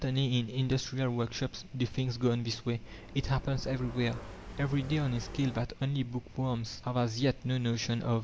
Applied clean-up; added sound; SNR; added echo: none; Motorcycle; 13 dB; none.